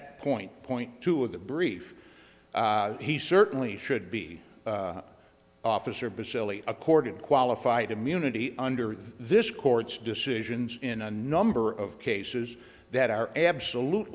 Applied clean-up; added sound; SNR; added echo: none; none; none; none.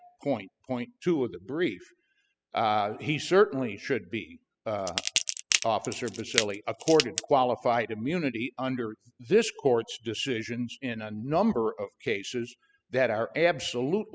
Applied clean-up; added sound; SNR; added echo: classical method spectral subtraction.